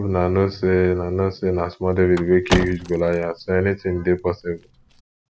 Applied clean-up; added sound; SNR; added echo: none; Car; 10 dB; none.